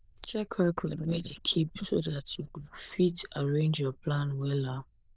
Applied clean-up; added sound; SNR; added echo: neural diffusion model UNIVERSE++.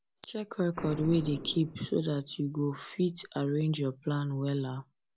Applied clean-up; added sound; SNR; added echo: none; Boom; 16 dB; none.